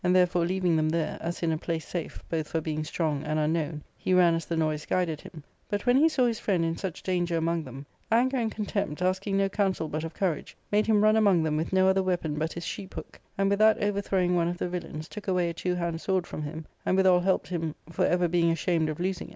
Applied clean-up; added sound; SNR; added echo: none; none; none; none.